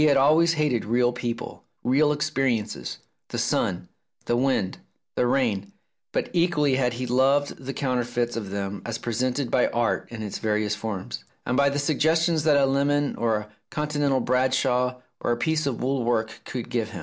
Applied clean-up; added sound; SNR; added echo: none; none; none; none.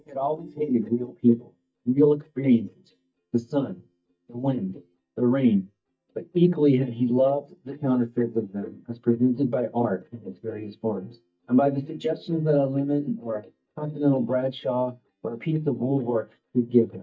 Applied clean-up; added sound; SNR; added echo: neural mask model DeepFilterNet 3.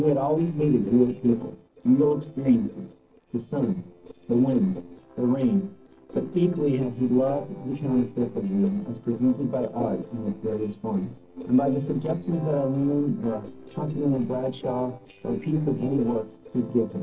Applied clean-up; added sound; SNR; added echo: neural separator model SepFormer DNS4.